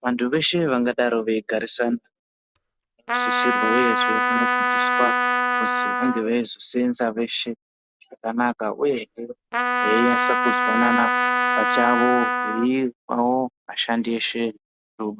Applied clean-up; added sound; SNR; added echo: none; Trumpet; -2 dB; none.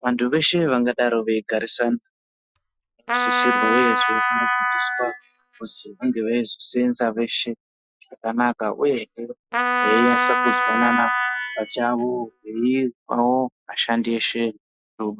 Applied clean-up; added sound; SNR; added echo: classical method Wiener filter.